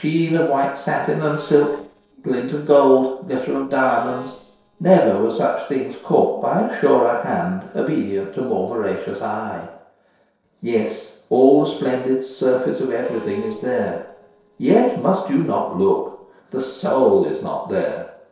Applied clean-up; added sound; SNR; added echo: neural separator model SepFormer DNS4.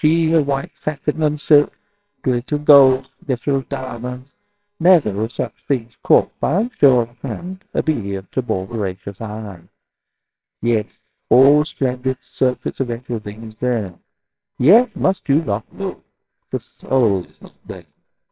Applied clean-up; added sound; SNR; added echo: neural separator model SepFormer WHAMR!.